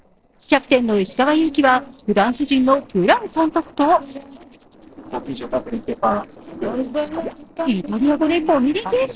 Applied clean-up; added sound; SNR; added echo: neural separator model SepFormer DNS4.